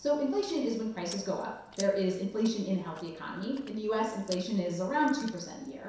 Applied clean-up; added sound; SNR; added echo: none; Chewing, mastication; 20 dB; reverberation time 0.7 s.